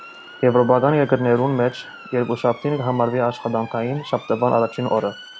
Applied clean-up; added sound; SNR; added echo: none; Motor vehicle (road) / Siren; 19 dB; none.